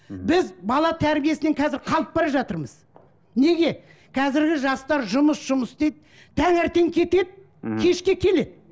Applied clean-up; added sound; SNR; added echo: none; none; none; none.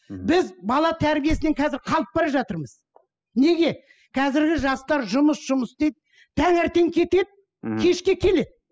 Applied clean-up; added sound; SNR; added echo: classical method spectral subtraction.